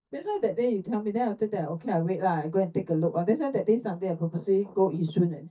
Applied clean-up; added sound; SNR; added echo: neural mask model DeepFilterNet 3.